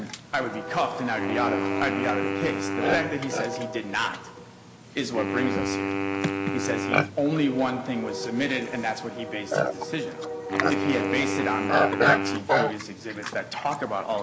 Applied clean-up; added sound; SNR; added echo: none; Livestock, farm animals, working animals + Wind instrument, woodwind instrument; -2 dB; none.